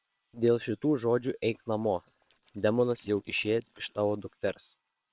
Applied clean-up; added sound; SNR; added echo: neural separator model SepFormer WHAM!.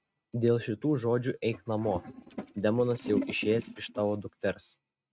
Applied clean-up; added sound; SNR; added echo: neural mask model RNNoise.